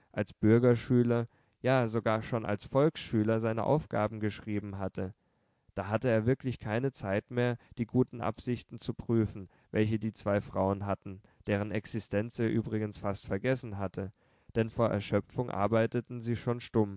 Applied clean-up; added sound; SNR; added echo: none; none; none; none.